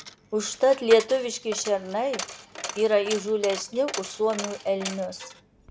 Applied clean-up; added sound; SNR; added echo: none; Coin (dropping); 13 dB; none.